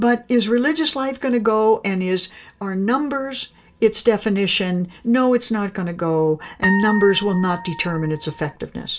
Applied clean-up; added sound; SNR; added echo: none; Harp; 8 dB; reverberation time 0.2 s.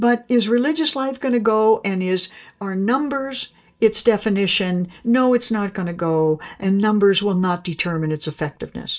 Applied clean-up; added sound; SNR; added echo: neural mask model DeepFilterNet 3.